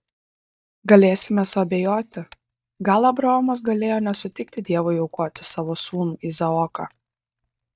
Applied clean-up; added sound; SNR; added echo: neural mask model DeepFilterNet 3.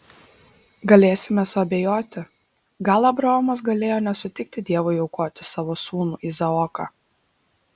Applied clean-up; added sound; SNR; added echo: none; none; none; none.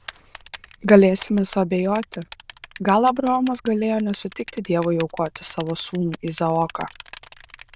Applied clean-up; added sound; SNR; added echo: neural diffusion model UNIVERSE++.